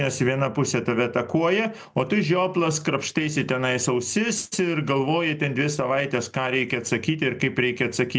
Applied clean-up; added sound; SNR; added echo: none; none; none; none.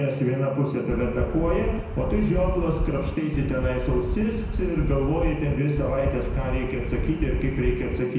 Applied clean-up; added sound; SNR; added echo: none; Wind; 3 dB; reverberation time 1.0 s.